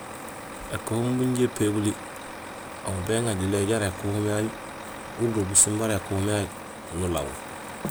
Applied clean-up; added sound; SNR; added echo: none; Truck; 11 dB; none.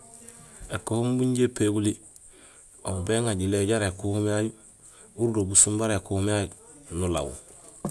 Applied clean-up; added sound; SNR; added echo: none; none; none; none.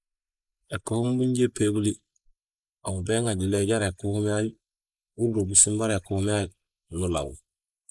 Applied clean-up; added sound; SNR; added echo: neural mask model Resemble Enhance denoiser.